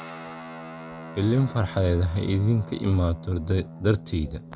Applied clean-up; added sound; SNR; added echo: none; Guitar; 14 dB; none.